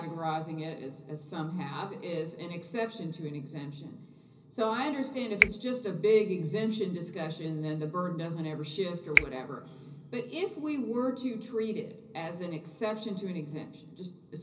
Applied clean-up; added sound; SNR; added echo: none; Finger snapping; 0 dB; reverberation time 0.5 s.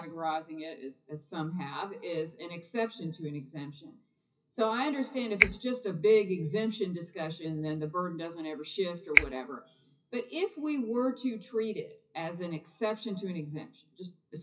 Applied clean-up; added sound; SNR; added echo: classical method WPE with log-MMSE.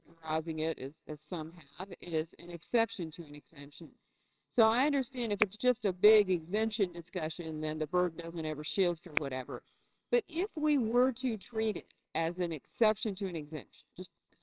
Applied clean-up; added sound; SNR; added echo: neural separator model SepFormer WHAMR!.